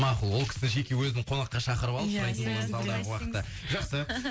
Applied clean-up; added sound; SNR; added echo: none; none; none; none.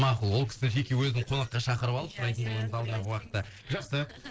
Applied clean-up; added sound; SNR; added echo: neural separator model SepFormer DNS4.